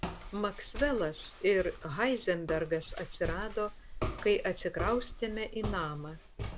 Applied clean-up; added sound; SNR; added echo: none; Walk, footsteps; 12 dB; none.